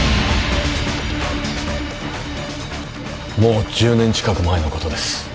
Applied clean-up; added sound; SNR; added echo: none; none; none; none.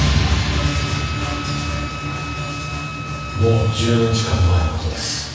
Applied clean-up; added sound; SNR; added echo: none; Wind instrument, woodwind instrument; 14 dB; reverberation time 1.1 s.